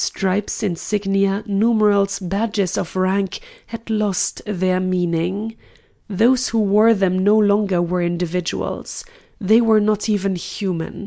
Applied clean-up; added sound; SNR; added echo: none; none; none; none.